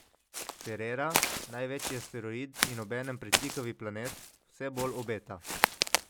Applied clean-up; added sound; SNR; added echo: none; Walk, footsteps; -3 dB; none.